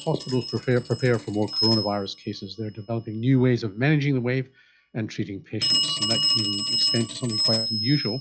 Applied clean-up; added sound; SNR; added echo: classical method log-MMSE.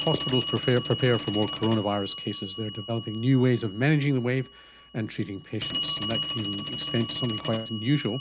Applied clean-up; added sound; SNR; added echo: none; Telephone; 0 dB; none.